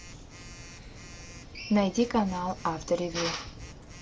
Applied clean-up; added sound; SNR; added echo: none; Telephone + Drill; 10 dB; none.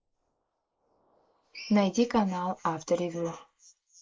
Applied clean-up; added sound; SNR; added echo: neural mask model Resemble Enhance denoiser.